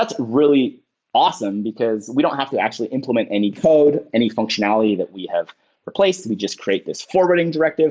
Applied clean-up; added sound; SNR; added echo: none; none; none; none.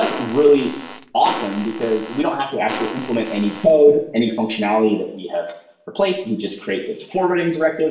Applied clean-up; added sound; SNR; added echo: none; Fart; 12 dB; reverberation time 0.7 s.